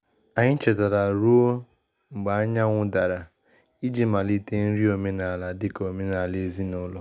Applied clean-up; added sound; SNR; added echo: none; none; none; none.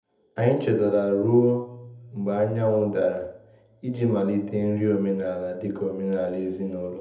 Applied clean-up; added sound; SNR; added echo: none; none; none; reverberation time 0.7 s.